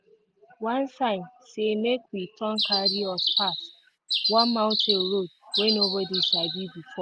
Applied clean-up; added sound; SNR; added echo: none; Bird; -1 dB; none.